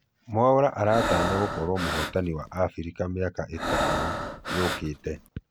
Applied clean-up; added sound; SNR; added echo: none; Breathing; 2 dB; none.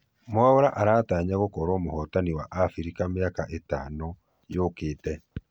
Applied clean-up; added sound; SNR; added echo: none; none; none; none.